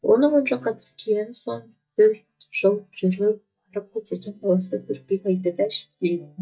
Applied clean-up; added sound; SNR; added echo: neural mask model DeepFilterNet 3.